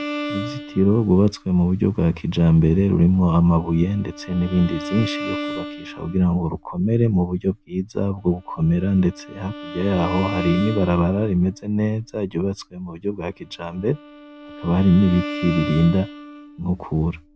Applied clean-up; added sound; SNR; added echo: none; Bowed string instrument; 13 dB; none.